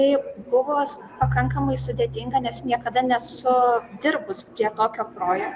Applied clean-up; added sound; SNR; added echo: none; Piano; 9 dB; none.